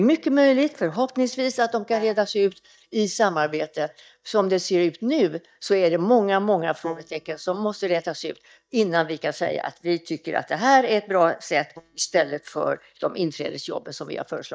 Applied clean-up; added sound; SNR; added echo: neural mask model DeepFilterNet 3.